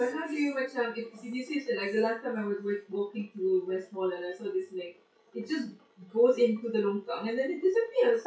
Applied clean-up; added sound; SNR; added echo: classical method WPE with log-MMSE.